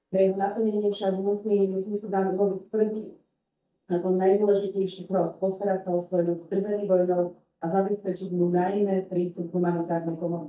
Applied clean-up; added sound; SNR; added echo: neural mask model DeepFilterNet 3.